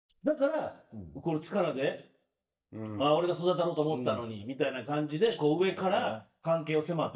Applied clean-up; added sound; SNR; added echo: neural mask model DeepFilterNet 3.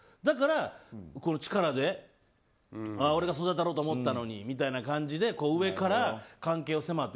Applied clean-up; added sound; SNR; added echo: none; none; none; none.